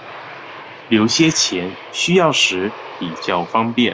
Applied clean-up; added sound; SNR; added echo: none; Aircraft; 16 dB; none.